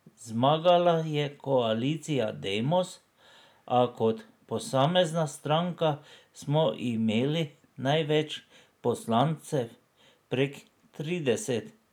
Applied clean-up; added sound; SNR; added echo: none; none; none; none.